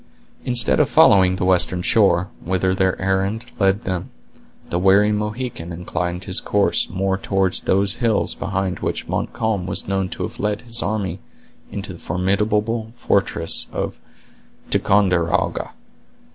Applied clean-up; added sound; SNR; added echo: none; none; none; none.